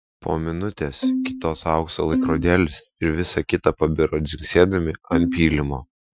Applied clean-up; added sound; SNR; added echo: classical method Wiener filter.